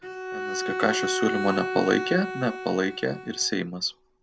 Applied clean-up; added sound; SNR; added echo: none; Bowed string instrument; 5 dB; none.